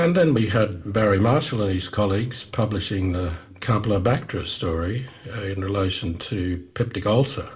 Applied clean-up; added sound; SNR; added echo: none; none; none; reverberation time 0.8 s.